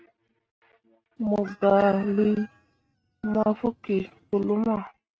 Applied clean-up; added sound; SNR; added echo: neural mask model RNNoise.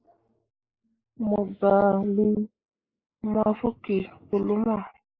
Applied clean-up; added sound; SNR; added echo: neural mask model Resemble Enhance denoiser.